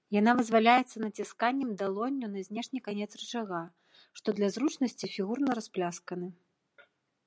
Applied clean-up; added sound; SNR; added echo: none; none; none; none.